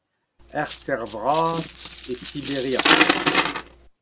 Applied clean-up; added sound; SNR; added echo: none; Coin (dropping); -3 dB; none.